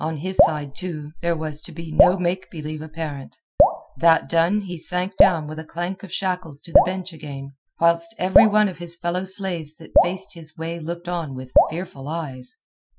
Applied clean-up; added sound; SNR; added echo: classical method Wiener filter.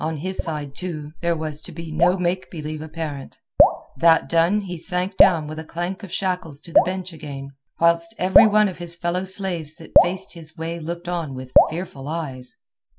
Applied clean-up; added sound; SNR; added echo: neural mask model Resemble Enhance denoiser.